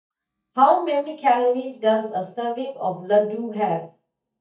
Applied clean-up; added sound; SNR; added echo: neural mask model DeepFilterNet 3.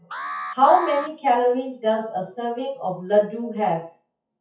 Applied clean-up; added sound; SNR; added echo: classical method WPE with log-MMSE.